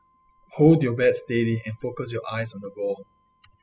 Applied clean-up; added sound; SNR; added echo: classical method spectral subtraction.